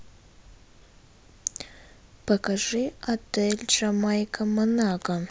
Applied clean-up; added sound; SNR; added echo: none; none; none; none.